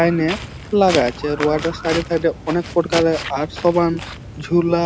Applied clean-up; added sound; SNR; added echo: none; Walk, footsteps; 11 dB; none.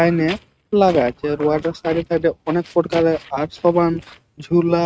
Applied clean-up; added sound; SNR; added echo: neural mask model RNNoise.